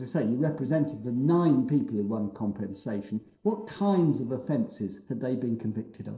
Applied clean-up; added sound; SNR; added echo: neural separator model SepFormer DNS4.